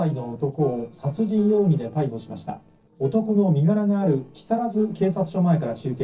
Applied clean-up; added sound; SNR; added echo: neural separator model SepFormer DNS4.